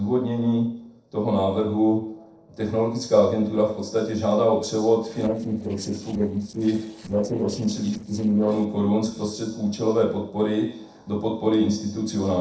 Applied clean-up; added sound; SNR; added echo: neural separator model SepFormer DNS4.